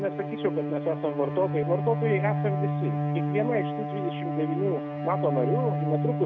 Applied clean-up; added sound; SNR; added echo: none; Bowed string instrument; 0 dB; none.